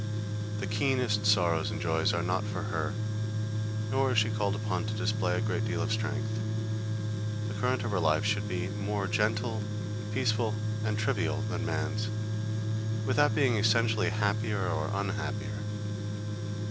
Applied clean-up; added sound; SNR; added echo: none; Tools; -2 dB; none.